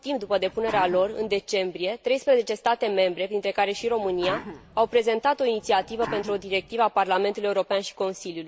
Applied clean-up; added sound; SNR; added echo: none; Sneeze; 14 dB; none.